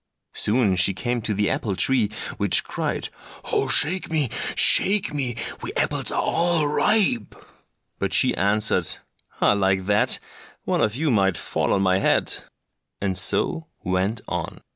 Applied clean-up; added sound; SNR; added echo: none; none; none; none.